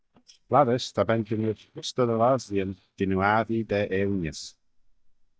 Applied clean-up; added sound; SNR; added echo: neural mask model DeepFilterNet 3.